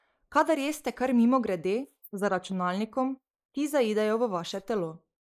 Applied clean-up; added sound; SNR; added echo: neural mask model Resemble Enhance denoiser.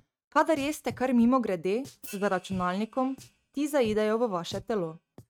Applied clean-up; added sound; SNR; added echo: neural mask model RNNoise.